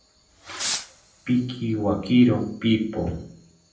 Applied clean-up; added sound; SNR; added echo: none; Fireworks; 10 dB; reverberation time 0.6 s.